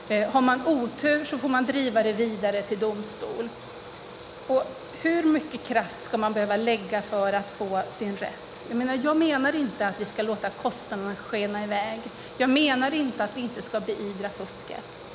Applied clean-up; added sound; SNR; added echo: none; Mechanical fan; 15 dB; none.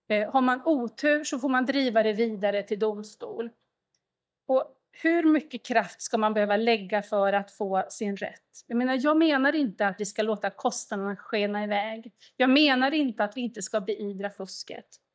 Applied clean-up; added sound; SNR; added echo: neural mask model DeepFilterNet 3.